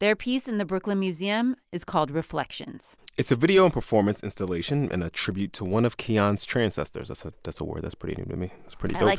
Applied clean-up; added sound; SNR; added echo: none; none; none; none.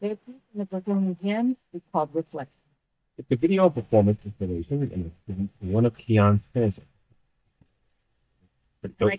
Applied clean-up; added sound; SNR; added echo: neural mask model DeepFilterNet 3.